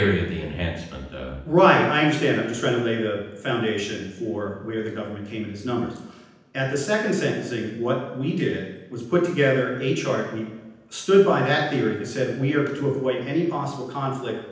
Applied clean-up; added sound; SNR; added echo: none; none; none; reverberation time 0.9 s.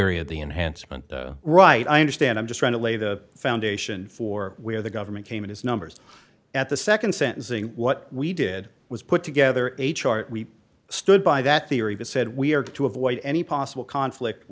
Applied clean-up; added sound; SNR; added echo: none; none; none; none.